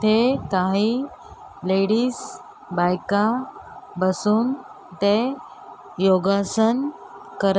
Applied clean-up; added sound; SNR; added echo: none; none; none; none.